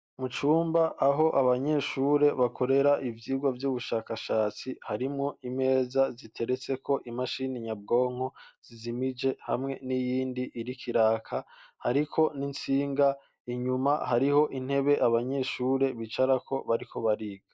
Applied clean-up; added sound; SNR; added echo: none; none; none; none.